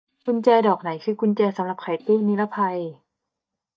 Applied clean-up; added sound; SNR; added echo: neural mask model DeepFilterNet 3.